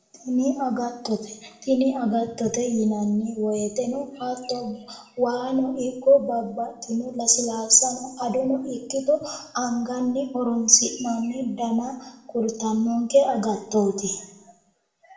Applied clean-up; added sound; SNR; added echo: none; none; none; reverberation time 0.6 s.